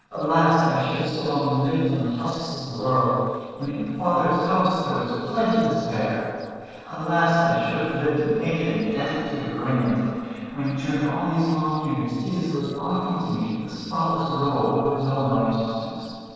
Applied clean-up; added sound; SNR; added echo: neural separator model SepFormer DNS4.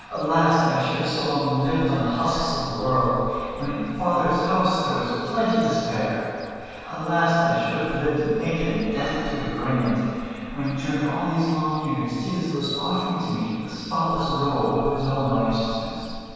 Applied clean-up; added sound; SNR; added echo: none; Cricket / Bird; 16 dB; reverberation time 2.2 s.